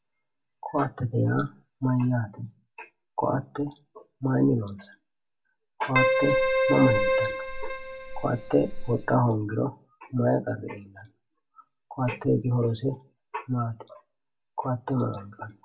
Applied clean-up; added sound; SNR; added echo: none; Keyboard (musical); -3 dB; reverberation time 0.2 s.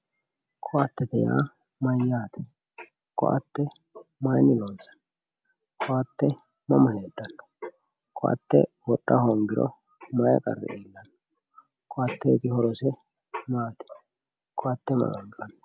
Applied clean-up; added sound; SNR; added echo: none; none; none; none.